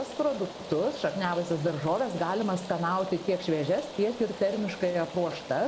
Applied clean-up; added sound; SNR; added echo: none; Rain; 12 dB; none.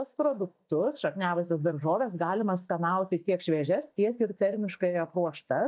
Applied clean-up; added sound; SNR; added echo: neural mask model DeepFilterNet 3.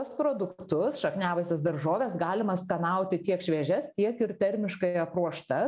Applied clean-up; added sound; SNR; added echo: none; none; none; none.